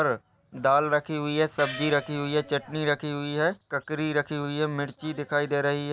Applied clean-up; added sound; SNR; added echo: none; Gong; 13 dB; none.